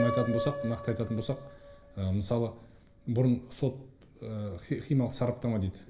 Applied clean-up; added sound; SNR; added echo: none; Piano; 9 dB; reverberation time 0.7 s.